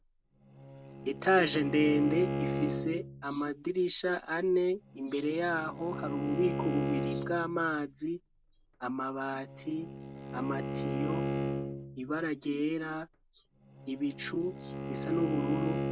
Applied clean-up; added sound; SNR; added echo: none; Bowed string instrument; 5 dB; none.